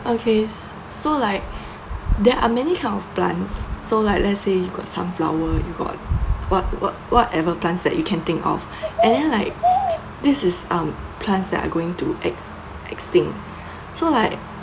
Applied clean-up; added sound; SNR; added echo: none; Bird vocalization, bird call, bird song; 2 dB; none.